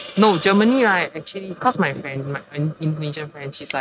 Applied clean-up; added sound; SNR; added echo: neural mask model RNNoise.